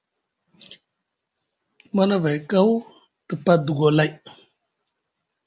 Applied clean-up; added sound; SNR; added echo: none; none; none; none.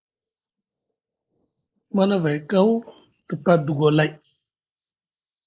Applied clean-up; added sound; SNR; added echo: neural mask model Resemble Enhance denoiser.